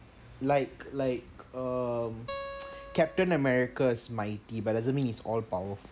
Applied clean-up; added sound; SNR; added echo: none; Acoustic guitar; 15 dB; none.